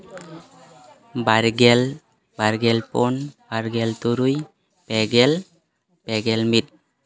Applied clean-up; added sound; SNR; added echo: none; none; none; none.